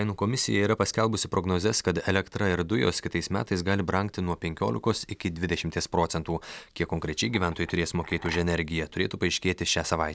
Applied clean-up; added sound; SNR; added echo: none; Chink, clink; 15 dB; none.